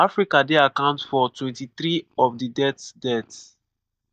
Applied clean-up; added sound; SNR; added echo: neural mask model DeepFilterNet 3.